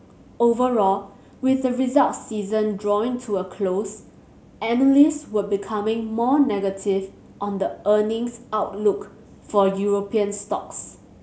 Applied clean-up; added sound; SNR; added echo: none; none; none; none.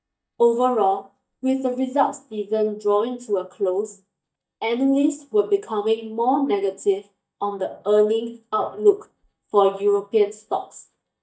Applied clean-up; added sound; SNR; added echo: neural mask model DeepFilterNet 3.